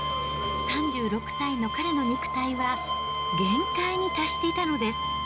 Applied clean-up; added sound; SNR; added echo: none; Bowed string instrument; 1 dB; none.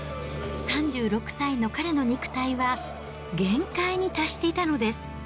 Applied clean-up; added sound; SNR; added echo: none; none; none; none.